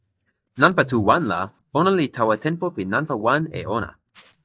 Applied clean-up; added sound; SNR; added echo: neural mask model DeepFilterNet 3.